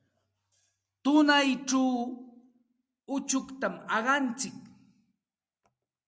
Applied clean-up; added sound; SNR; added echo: none; none; none; none.